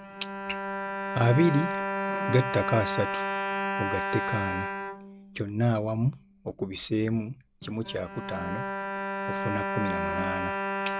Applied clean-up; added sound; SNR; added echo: none; Bowed string instrument; 2 dB; none.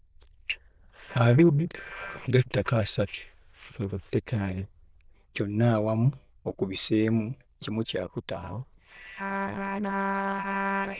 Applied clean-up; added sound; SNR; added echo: neural diffusion model UNIVERSE++.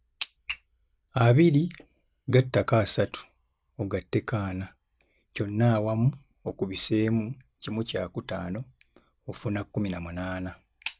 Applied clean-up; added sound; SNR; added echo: none; none; none; none.